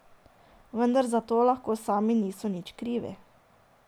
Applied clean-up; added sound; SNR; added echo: none; none; none; none.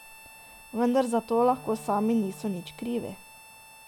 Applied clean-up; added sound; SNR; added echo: none; Harmonica + Wind instrument, woodwind instrument; 19 dB; none.